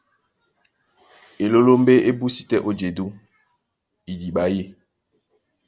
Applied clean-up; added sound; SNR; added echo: none; none; none; none.